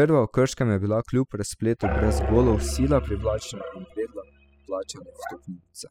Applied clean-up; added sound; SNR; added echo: classical method spectral subtraction.